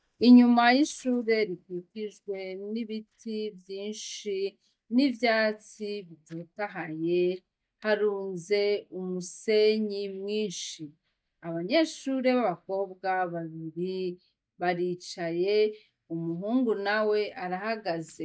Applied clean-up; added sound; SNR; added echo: neural mask model DeepFilterNet 3.